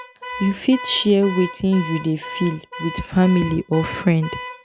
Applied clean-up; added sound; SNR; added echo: none; Alarm / Car; 13 dB; none.